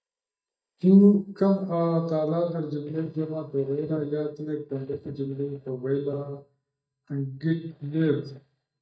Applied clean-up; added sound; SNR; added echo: neural mask model DeepFilterNet 3.